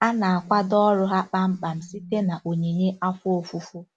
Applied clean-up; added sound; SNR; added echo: none; Telephone; 19 dB; none.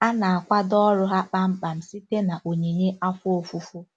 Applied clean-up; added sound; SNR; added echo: none; none; none; none.